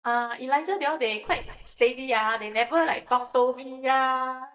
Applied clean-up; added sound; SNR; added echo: neural mask model DeepFilterNet 3.